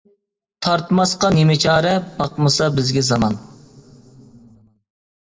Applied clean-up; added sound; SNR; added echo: none; none; none; reverberation time 2.5 s.